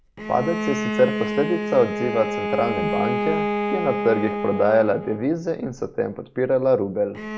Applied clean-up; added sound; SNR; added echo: none; Bowed string instrument; 4 dB; none.